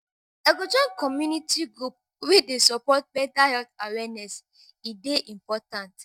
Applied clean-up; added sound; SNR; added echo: neural mask model DeepFilterNet 3.